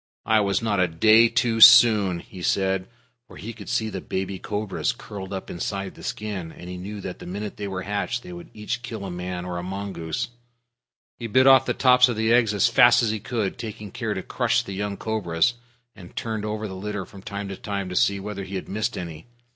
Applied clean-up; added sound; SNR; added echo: none; none; none; none.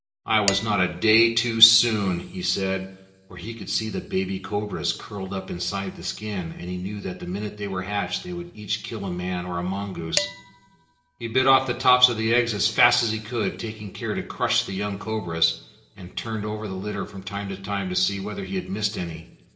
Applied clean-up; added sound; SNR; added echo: none; Dishes, pots, and pans; 11 dB; reverberation time 0.8 s.